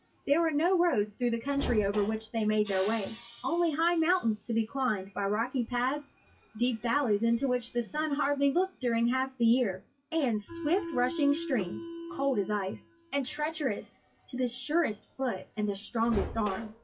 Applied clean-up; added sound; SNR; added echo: classical method WPE with log-MMSE.